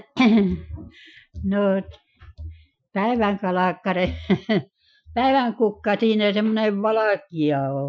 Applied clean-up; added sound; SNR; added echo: classical method Wiener filter.